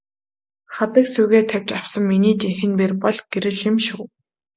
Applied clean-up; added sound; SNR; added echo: none; none; none; none.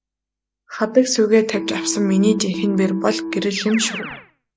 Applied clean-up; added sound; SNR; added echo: none; Keyboard (musical); 10 dB; none.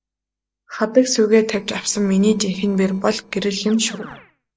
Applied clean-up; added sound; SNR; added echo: neural separator model SepFormer DNS4.